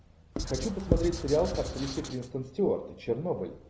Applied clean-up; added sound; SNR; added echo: none; Writing; 2 dB; none.